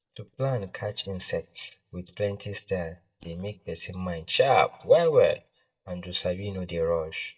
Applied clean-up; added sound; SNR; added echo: neural mask model DeepFilterNet 3.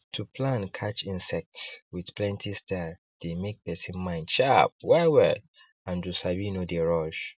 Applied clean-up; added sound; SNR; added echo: none; none; none; none.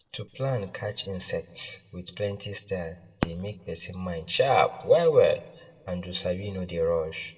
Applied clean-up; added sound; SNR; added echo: none; Fireworks; 17 dB; reverberation time 0.7 s.